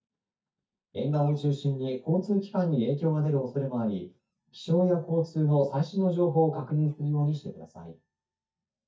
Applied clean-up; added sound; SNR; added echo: neural mask model DeepFilterNet 3.